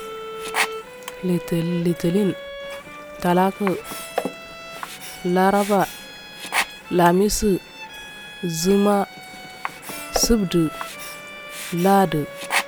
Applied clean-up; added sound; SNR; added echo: none; Bowed string instrument + Sink (filling or washing); 9 dB; none.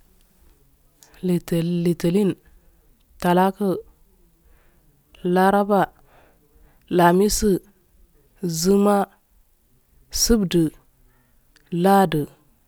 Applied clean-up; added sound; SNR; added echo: none; none; none; none.